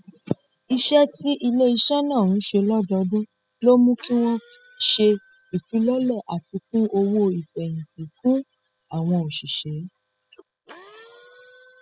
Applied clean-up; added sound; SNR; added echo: classical method spectral subtraction.